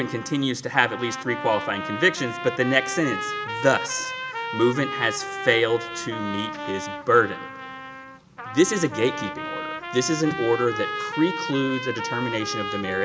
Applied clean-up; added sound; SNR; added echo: none; Trumpet; 7 dB; none.